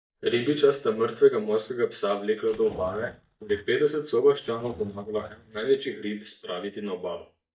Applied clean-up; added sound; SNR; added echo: neural mask model DeepFilterNet 3.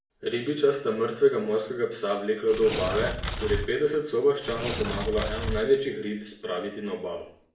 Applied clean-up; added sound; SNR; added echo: none; Tearing; 6 dB; reverberation time 0.5 s.